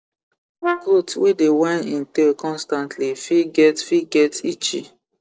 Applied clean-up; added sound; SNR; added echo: neural separator model SepFormer DNS4.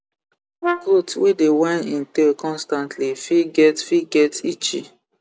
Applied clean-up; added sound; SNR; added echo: none; Brass instrument; 8 dB; none.